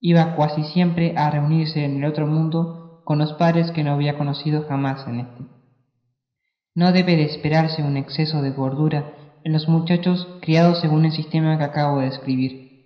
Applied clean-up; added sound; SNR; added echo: none; none; none; reverberation time 0.9 s.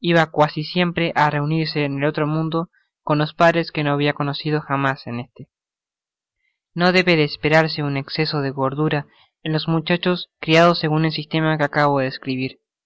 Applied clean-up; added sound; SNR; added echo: none; none; none; none.